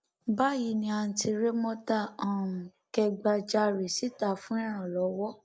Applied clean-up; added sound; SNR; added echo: none; none; none; none.